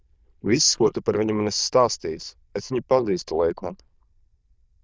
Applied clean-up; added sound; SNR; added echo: neural diffusion model UNIVERSE++.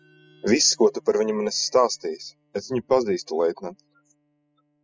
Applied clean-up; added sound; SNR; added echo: classical method spectral subtraction.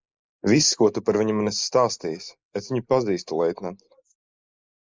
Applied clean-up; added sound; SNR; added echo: neural mask model Resemble Enhance denoiser.